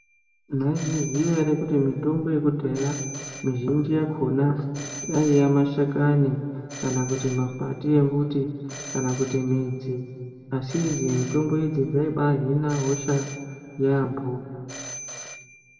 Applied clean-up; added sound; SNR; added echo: none; Telephone; 17 dB; reverberation time 1.8 s.